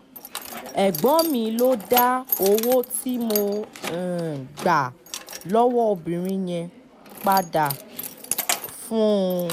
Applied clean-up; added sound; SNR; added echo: none; Keys jangling; 10 dB; none.